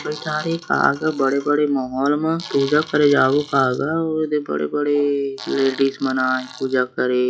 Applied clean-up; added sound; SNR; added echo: classical method log-MMSE.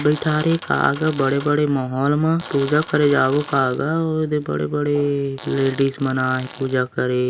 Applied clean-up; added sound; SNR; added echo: none; Fart; 18 dB; none.